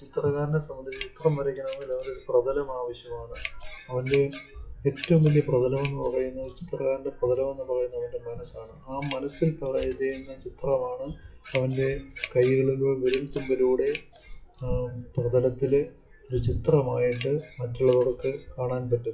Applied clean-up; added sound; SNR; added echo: classical method WPE with log-MMSE.